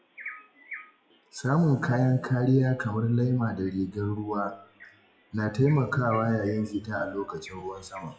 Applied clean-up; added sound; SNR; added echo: classical method WPE with log-MMSE.